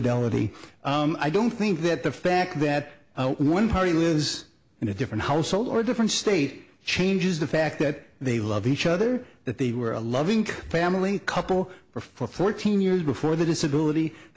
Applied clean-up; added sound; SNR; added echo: none; none; none; none.